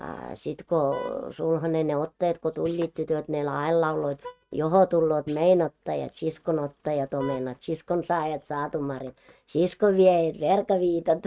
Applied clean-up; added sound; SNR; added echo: neural mask model RNNoise.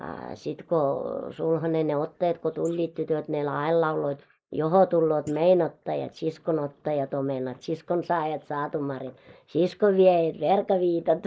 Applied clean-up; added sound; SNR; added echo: neural mask model Resemble Enhance denoiser.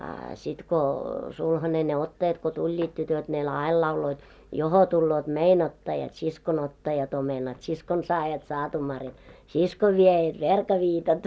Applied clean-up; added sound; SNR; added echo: none; none; none; none.